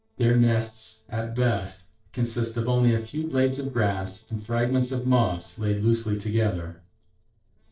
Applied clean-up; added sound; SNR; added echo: neural separator model SepFormer DNS4.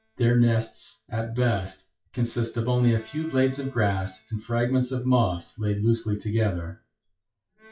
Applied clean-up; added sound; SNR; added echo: classical method WPE with log-MMSE.